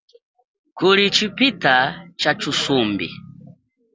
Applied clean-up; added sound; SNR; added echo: none; none; none; none.